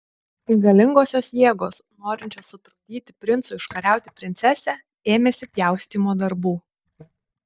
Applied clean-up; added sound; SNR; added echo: neural mask model DeepFilterNet 3.